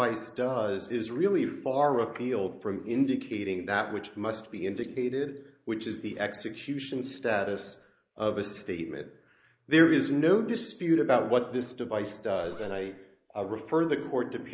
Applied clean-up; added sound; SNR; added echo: neural mask model Resemble Enhance denoiser.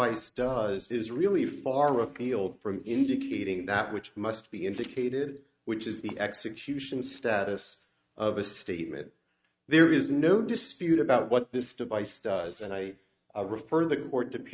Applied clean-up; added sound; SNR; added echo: neural mask model RNNoise.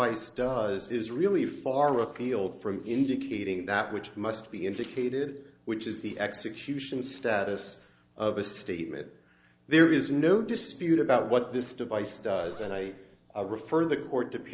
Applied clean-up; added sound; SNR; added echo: neural separator model SepFormer DNS4.